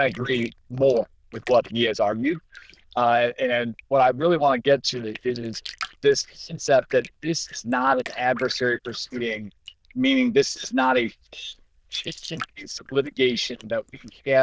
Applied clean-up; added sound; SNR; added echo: neural diffusion model UNIVERSE++.